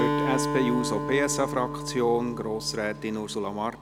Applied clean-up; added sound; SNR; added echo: none; Acoustic guitar; 3 dB; none.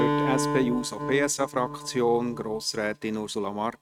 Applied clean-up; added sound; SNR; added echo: neural mask model RNNoise.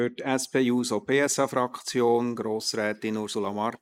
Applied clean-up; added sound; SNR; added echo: neural mask model Resemble Enhance denoiser.